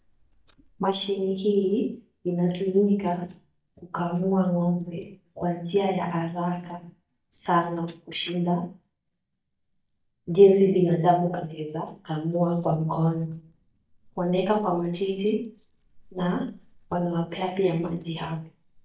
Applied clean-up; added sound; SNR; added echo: neural mask model DeepFilterNet 3.